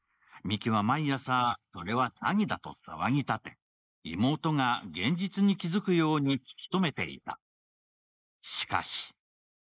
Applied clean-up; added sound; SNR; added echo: neural mask model Resemble Enhance denoiser.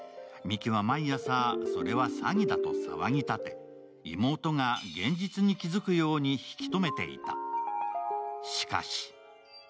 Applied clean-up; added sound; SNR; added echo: none; none; none; none.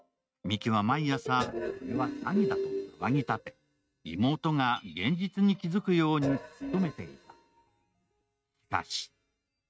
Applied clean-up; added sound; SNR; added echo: neural mask model RNNoise.